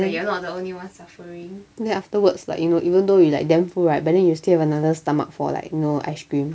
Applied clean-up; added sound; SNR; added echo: none; none; none; none.